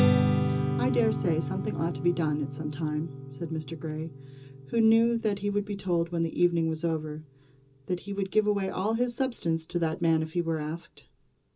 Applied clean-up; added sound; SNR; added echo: none; Strum; 5 dB; reverberation time 0.2 s.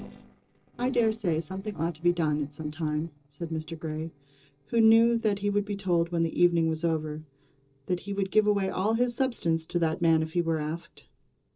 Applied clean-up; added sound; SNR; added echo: neural separator model SepFormer DNS4.